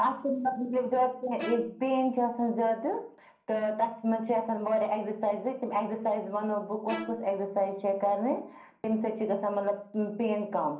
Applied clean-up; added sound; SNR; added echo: none; Bowed string instrument; 13 dB; reverberation time 0.6 s.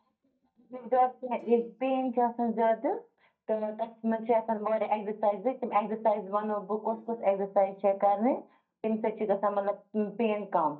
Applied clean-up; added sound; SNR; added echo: neural mask model DeepFilterNet 3.